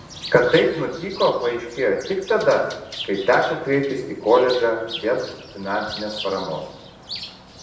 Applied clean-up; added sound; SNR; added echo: none; Bird; 15 dB; reverberation time 0.7 s.